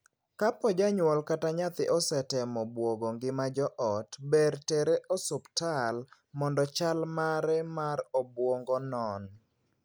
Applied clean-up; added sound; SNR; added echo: none; none; none; none.